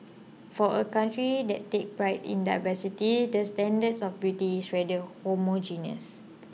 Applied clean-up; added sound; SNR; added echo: none; none; none; none.